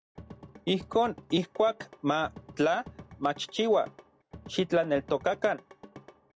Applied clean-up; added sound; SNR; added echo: none; Drum / Drum kit; 19 dB; none.